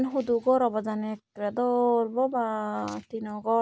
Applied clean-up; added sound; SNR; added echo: none; none; none; none.